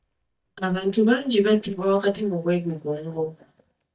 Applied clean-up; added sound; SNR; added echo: neural mask model DeepFilterNet 3.